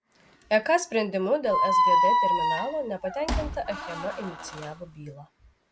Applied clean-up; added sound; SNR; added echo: none; Squeak; -3 dB; none.